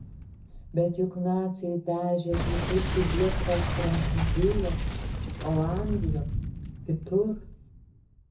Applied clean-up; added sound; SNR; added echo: none; Boom; 2 dB; reverberation time 0.4 s.